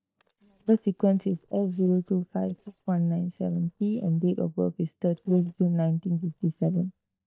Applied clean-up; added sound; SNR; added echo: neural mask model DeepFilterNet 3.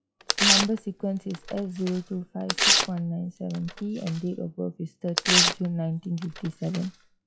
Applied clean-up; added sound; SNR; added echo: classical method log-MMSE.